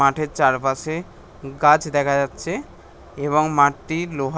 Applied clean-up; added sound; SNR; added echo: none; none; none; none.